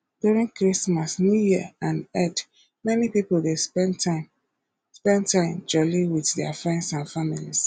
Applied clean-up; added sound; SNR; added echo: none; none; none; none.